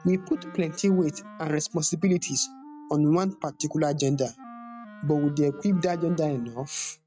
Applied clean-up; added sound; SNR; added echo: neural mask model RNNoise.